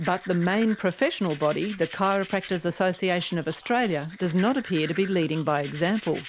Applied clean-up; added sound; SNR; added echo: none; Domestic sounds, home sounds; 17 dB; none.